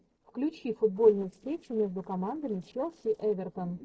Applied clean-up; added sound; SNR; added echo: neural separator model SepFormer DNS4.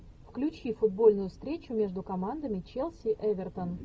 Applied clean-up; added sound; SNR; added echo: none; none; none; none.